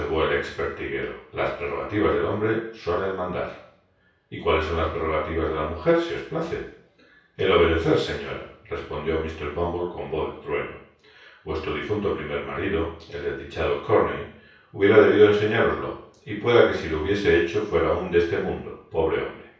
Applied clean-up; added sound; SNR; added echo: none; none; none; reverberation time 0.6 s.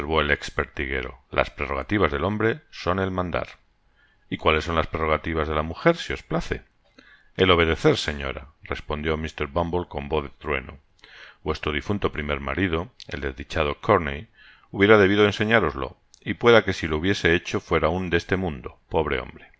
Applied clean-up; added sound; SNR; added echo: none; none; none; none.